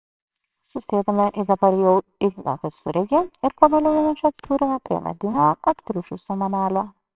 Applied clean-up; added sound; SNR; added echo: neural separator model SepFormer WHAMR!.